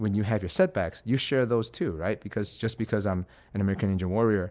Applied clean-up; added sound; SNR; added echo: none; none; none; none.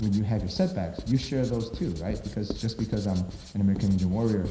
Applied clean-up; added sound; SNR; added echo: none; Writing; 12 dB; reverberation time 0.9 s.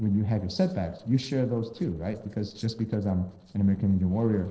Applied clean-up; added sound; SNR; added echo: neural separator model SepFormer DNS4.